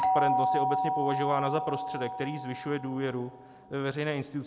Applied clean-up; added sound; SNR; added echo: none; Doorbell; -1 dB; none.